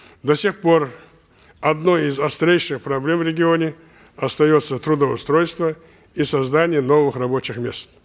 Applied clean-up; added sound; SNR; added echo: none; none; none; none.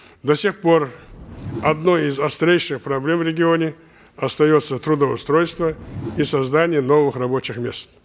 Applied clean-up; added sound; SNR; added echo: none; Whoosh, swoosh, swish; 17 dB; none.